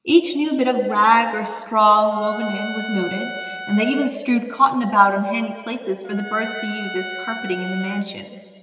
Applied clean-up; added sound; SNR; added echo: none; Trumpet; 14 dB; reverberation time 1.9 s.